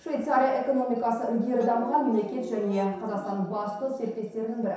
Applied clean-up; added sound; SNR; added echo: none; Dog; 15 dB; reverberation time 0.7 s.